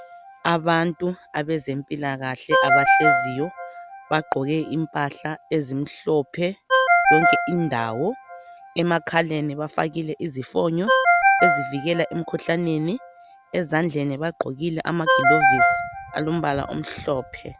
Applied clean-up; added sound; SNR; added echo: none; Ringtone; -1 dB; none.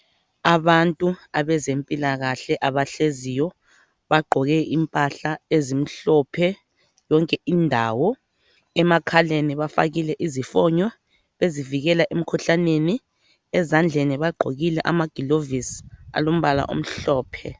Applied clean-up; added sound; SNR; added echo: none; none; none; none.